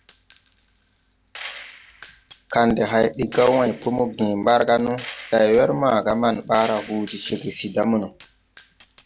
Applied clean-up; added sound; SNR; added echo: none; Gunshot, gunfire; 16 dB; none.